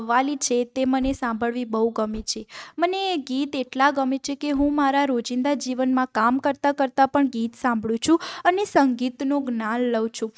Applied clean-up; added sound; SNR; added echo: neural mask model RNNoise.